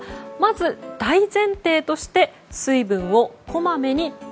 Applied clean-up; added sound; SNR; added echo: none; none; none; none.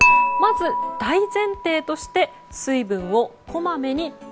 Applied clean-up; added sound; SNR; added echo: none; Dishes, pots, and pans / Chink, clink; 0 dB; none.